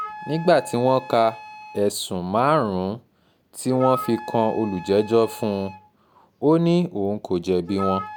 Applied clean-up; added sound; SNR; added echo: none; Wind instrument, woodwind instrument; 14 dB; none.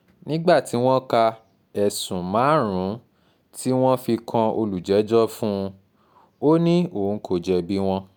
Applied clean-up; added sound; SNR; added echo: none; none; none; none.